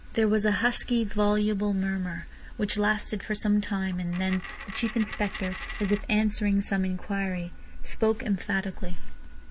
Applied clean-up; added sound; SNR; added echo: none; Coin (dropping); 14 dB; none.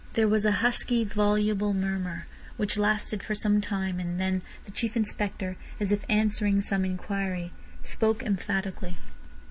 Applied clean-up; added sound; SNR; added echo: none; none; none; none.